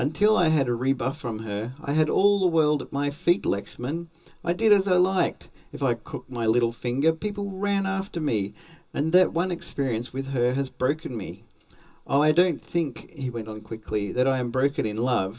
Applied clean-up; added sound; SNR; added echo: none; none; none; reverberation time 0.2 s.